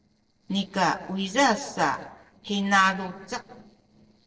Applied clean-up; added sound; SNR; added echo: neural separator model SepFormer DNS4.